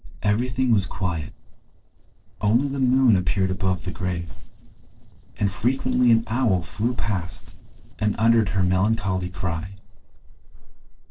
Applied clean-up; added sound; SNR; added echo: neural separator model SepFormer DNS4.